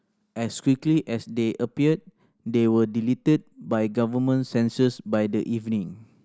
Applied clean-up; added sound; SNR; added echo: none; none; none; none.